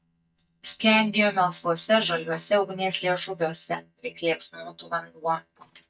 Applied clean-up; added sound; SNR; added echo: neural mask model DeepFilterNet 3.